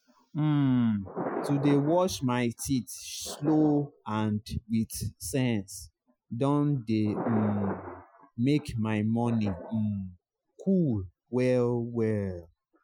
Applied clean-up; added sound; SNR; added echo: classical method Wiener filter.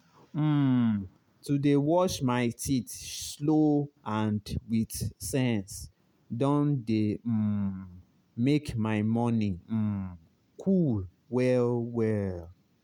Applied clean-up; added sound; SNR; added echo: none; none; none; none.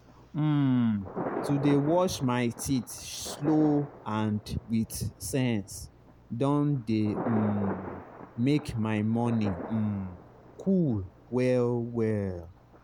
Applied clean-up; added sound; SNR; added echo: none; Thunder; 12 dB; none.